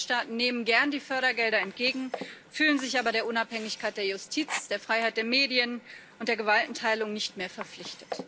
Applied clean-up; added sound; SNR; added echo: none; Sink (filling or washing); 16 dB; none.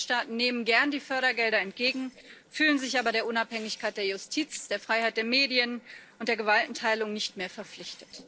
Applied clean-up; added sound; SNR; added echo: neural separator model SepFormer DNS4.